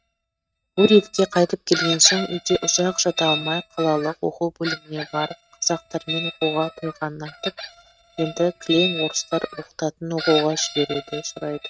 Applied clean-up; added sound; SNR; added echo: neural mask model RNNoise.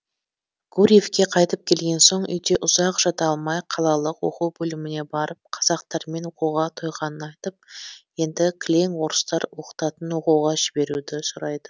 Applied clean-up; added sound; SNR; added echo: none; none; none; none.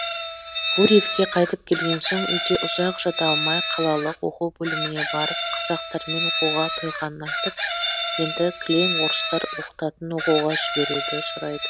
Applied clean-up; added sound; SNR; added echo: none; Chicken, rooster; 2 dB; none.